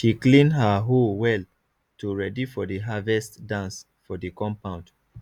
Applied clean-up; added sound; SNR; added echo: none; none; none; none.